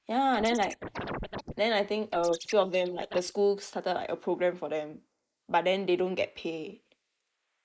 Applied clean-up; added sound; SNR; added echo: neural mask model Resemble Enhance denoiser.